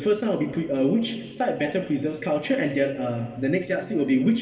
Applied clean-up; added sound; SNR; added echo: none; none; none; reverberation time 2.5 s.